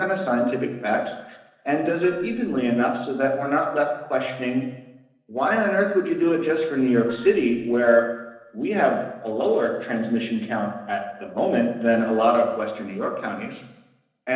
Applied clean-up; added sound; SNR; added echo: neural separator model SepFormer DNS4.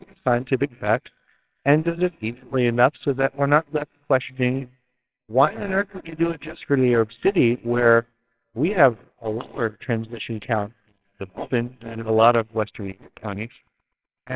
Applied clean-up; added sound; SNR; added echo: neural separator model SepFormer WHAMR!.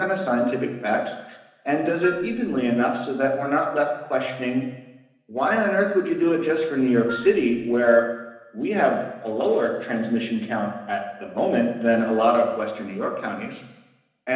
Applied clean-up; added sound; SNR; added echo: none; Wind instrument, woodwind instrument; 15 dB; reverberation time 1.0 s.